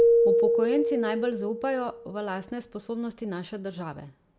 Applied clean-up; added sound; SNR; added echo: none; Keyboard (musical); -5 dB; none.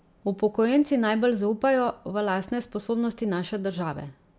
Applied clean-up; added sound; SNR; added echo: none; none; none; none.